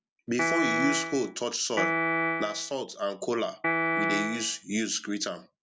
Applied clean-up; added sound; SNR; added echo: none; Piano; -3 dB; none.